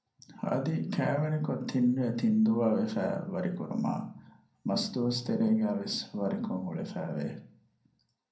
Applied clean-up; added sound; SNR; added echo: none; none; none; reverberation time 0.6 s.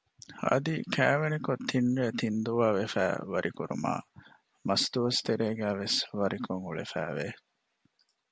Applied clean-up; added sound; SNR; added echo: none; none; none; none.